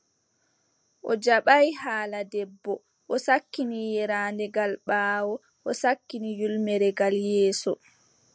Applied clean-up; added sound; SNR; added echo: none; none; none; none.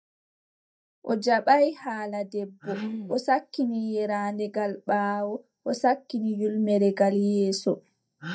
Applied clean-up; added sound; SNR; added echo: neural mask model DeepFilterNet 3.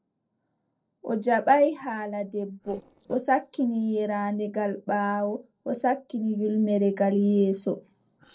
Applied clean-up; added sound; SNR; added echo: neural separator model SepFormer DNS4.